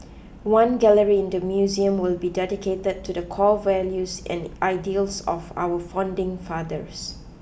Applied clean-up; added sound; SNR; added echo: none; none; none; none.